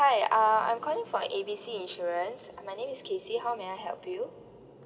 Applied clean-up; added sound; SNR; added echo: none; none; none; none.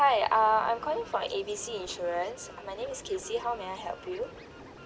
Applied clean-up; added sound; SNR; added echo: none; Scratching (performance technique) + Train; 19 dB; none.